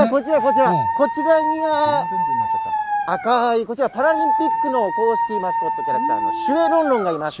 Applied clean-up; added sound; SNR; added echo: none; Dog; 1 dB; none.